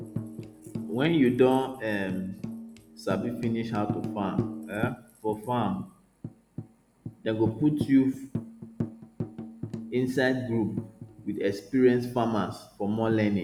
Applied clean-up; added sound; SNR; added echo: none; Tambourine; 10 dB; none.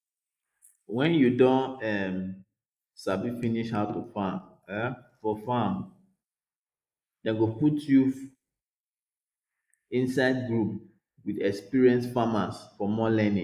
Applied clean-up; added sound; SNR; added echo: neural mask model Resemble Enhance denoiser.